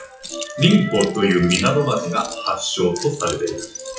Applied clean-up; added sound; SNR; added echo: classical method WPE with log-MMSE.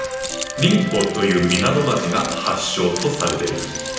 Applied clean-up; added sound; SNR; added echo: none; Keys jangling; 11 dB; reverberation time 0.9 s.